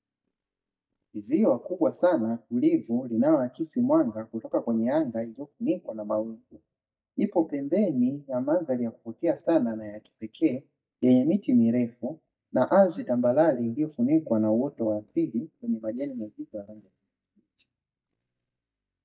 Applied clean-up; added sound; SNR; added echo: neural mask model DeepFilterNet 3.